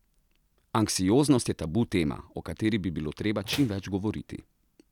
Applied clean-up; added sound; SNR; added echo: none; Slam; 16 dB; none.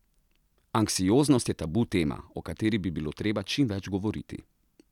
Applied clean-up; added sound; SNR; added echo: none; none; none; none.